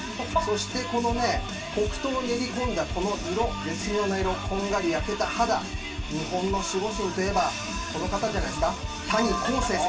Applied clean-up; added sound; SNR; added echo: none; none; none; reverberation time 0.2 s.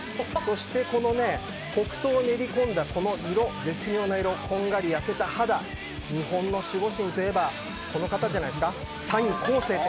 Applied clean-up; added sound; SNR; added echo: none; none; none; none.